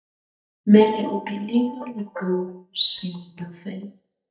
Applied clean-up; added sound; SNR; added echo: neural mask model DeepFilterNet 3.